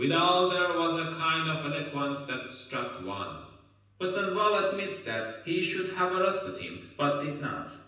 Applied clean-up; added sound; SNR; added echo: none; none; none; reverberation time 0.9 s.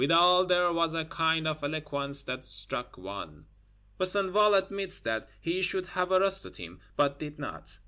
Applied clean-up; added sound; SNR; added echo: none; none; none; none.